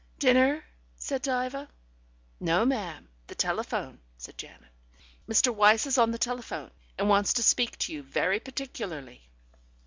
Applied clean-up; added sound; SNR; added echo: none; none; none; none.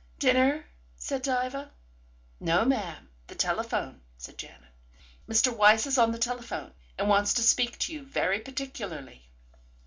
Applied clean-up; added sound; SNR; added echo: none; none; none; reverberation time 0.2 s.